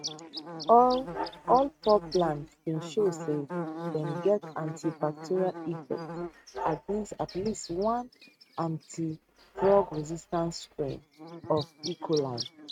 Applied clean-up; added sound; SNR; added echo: neural mask model RNNoise.